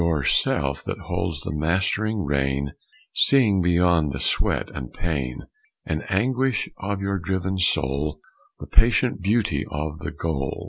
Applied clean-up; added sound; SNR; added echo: none; none; none; none.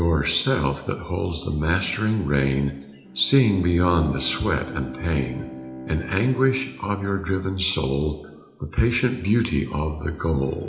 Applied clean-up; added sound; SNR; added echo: none; Bowed string instrument; 18 dB; reverberation time 0.8 s.